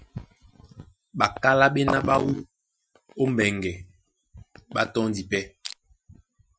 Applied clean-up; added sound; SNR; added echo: classical method Wiener filter.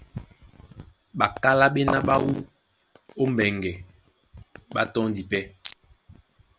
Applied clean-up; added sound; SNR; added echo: none; Crushing; 14 dB; none.